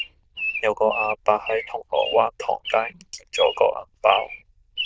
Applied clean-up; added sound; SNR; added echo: neural diffusion model UNIVERSE++.